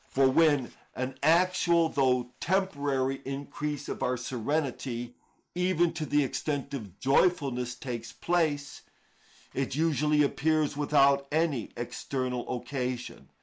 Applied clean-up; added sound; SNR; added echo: neural mask model Resemble Enhance denoiser.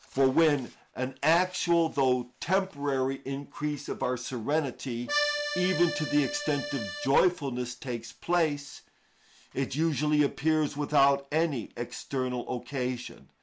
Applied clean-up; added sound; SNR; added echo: none; Accordion; 4 dB; none.